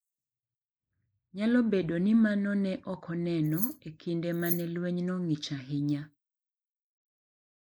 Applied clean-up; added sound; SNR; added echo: neural mask model Resemble Enhance denoiser.